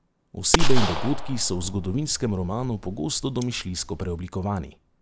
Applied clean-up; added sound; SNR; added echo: none; Gunshot, gunfire; -4 dB; none.